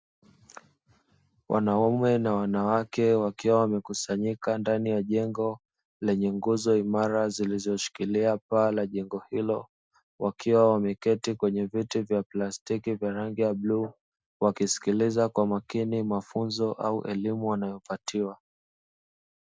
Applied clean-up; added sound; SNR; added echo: none; none; none; none.